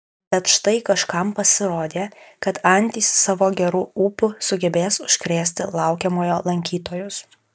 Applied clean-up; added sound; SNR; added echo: none; none; none; none.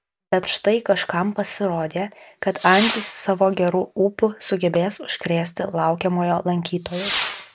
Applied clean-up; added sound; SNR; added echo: none; Whoosh, swoosh, swish / Fireworks; 12 dB; none.